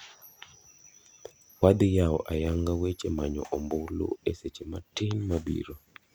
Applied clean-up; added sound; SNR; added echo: none; none; none; none.